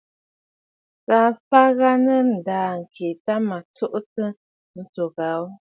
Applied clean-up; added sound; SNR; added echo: none; none; none; none.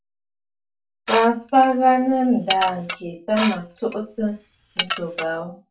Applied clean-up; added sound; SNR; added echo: none; Dishes, pots, and pans / Glass; 9 dB; reverberation time 0.2 s.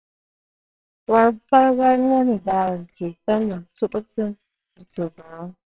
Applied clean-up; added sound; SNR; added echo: neural separator model SepFormer WHAMR!.